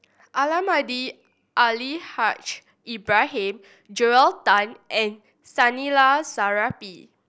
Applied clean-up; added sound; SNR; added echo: none; none; none; none.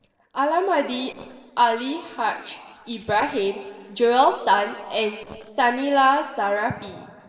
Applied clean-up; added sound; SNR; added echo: neural separator model SepFormer DNS4.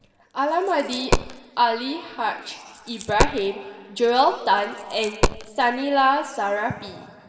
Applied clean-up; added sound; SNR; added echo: none; Coin (dropping); 4 dB; reverberation time 1.6 s.